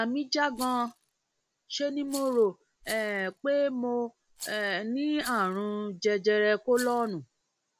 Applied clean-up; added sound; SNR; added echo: none; Rattle; 19 dB; none.